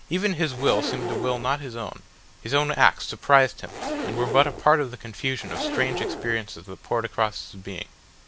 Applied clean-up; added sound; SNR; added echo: none; Zipper (clothing); 6 dB; none.